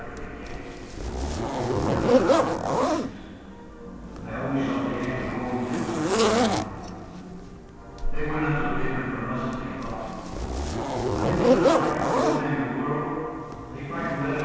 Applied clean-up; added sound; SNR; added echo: none; Zipper (clothing); -3 dB; reverberation time 2.1 s.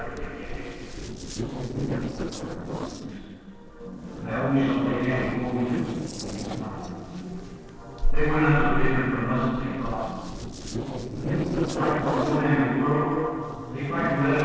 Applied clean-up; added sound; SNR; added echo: neural separator model SepFormer DNS4.